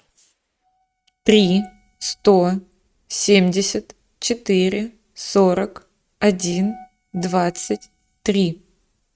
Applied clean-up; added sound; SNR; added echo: neural mask model RNNoise.